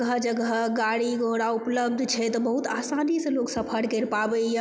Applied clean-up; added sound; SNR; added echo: none; none; none; none.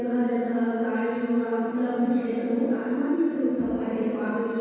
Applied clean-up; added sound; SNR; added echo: none; none; none; reverberation time 2.0 s.